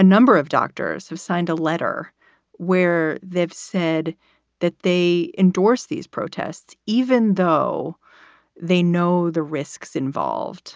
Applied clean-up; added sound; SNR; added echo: none; none; none; none.